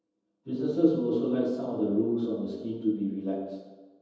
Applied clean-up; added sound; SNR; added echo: none; none; none; reverberation time 1.1 s.